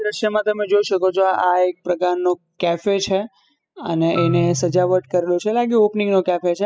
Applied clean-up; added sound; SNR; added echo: classical method spectral subtraction.